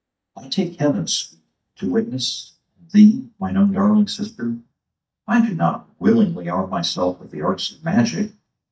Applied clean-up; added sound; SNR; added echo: neural mask model DeepFilterNet 3.